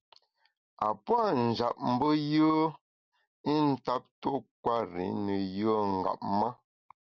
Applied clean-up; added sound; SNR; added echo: none; none; none; none.